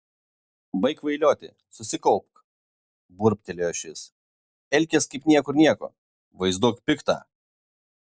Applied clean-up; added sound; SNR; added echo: none; none; none; none.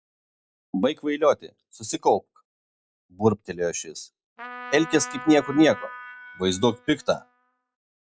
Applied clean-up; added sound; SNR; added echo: classical method log-MMSE.